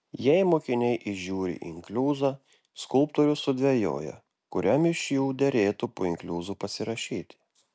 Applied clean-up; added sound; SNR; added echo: none; none; none; none.